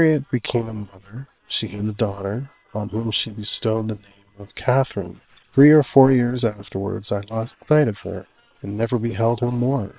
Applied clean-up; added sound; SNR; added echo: neural separator model SepFormer WHAM!.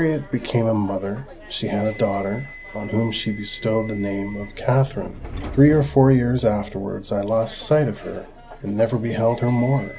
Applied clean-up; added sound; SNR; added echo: none; Subway, metro, underground; 16 dB; none.